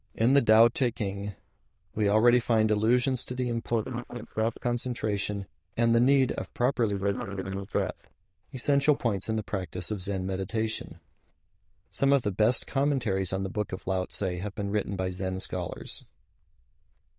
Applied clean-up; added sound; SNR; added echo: neural diffusion model UNIVERSE++.